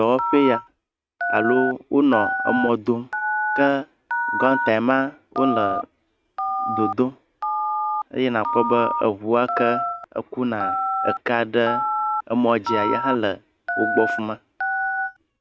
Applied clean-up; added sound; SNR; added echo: neural mask model RNNoise.